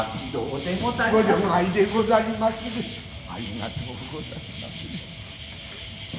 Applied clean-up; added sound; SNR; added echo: none; Insect; 13 dB; none.